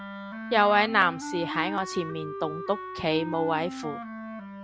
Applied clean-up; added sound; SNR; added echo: none; Wind instrument, woodwind instrument; 8 dB; none.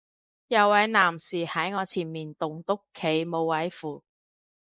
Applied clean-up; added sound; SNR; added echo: neural mask model Resemble Enhance denoiser.